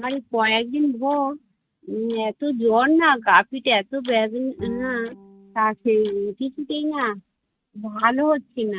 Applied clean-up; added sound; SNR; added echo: neural mask model RNNoise.